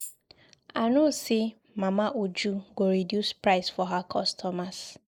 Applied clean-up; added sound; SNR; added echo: neural mask model Resemble Enhance denoiser.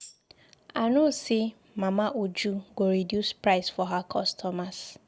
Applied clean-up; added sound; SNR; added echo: none; Tambourine; 18 dB; none.